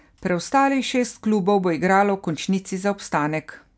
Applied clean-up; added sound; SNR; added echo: none; none; none; none.